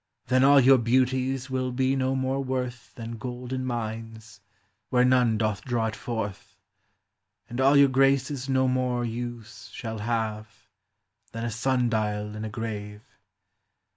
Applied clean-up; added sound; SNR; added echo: none; none; none; none.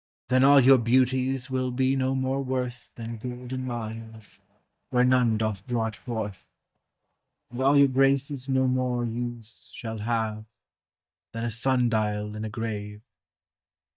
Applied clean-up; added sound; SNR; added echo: neural mask model DeepFilterNet 3.